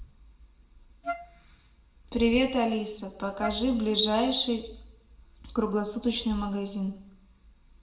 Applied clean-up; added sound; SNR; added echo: none; Wind instrument, woodwind instrument; 8 dB; reverberation time 0.6 s.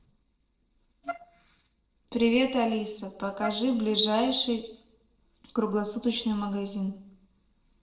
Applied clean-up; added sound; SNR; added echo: neural separator model SepFormer DNS4.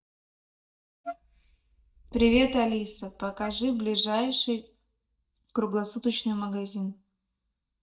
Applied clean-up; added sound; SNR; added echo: neural mask model DeepFilterNet 3.